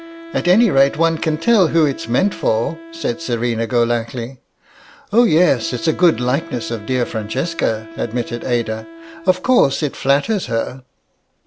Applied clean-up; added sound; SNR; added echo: none; Wind instrument, woodwind instrument; 18 dB; none.